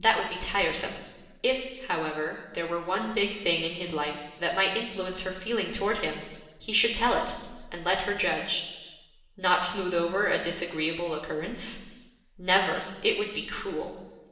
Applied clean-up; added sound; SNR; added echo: none; none; none; reverberation time 1.1 s.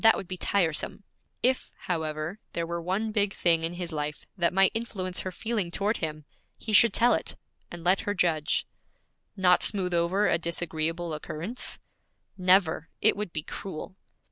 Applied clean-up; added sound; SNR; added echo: none; none; none; none.